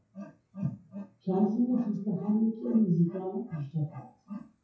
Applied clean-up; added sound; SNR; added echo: classical method WPE with log-MMSE.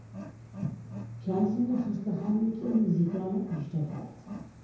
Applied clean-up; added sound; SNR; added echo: none; Wild animals; 12 dB; reverberation time 0.9 s.